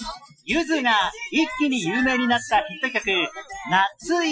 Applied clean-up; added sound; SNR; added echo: classical method Wiener filter.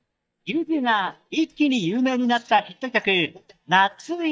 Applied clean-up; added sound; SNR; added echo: neural mask model DeepFilterNet 3.